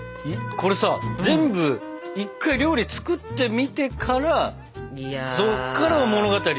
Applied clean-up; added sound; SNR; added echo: none; Wind instrument, woodwind instrument; 17 dB; none.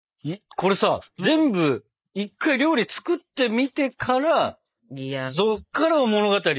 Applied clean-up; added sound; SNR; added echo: neural mask model Resemble Enhance denoiser.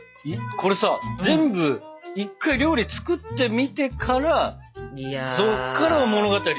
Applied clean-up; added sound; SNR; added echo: classical method log-MMSE.